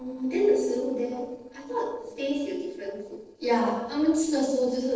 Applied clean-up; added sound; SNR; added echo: neural separator model SepFormer DNS4.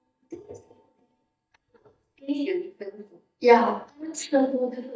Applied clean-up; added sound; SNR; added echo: neural mask model DeepFilterNet 3.